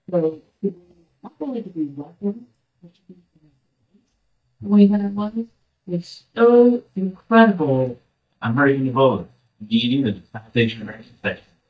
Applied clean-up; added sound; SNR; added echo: neural mask model DeepFilterNet 3.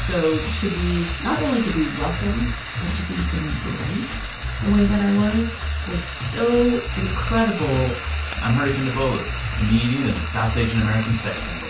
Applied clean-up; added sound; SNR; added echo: none; Frying (food); 6 dB; reverberation time 0.3 s.